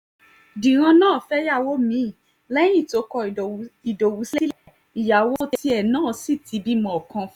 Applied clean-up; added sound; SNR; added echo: none; none; none; none.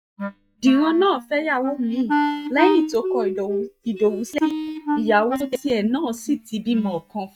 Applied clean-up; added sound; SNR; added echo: neural mask model DeepFilterNet 3.